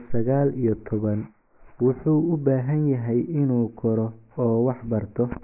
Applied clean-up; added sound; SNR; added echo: neural mask model Resemble Enhance denoiser.